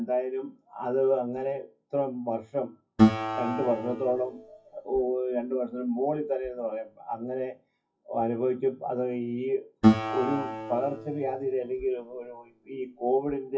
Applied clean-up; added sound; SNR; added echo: classical method WPE with log-MMSE.